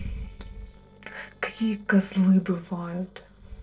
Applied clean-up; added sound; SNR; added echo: neural separator model SepFormer DNS4.